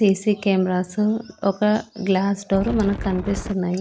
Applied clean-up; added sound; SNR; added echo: none; Wind; 9 dB; none.